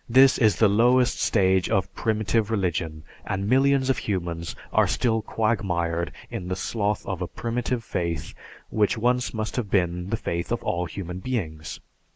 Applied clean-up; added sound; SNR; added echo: none; none; none; none.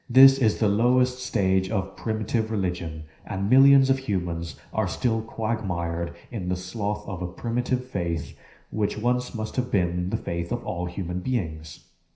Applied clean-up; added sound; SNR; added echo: none; none; none; reverberation time 0.5 s.